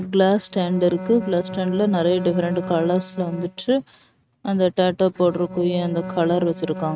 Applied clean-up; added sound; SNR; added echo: neural mask model RNNoise.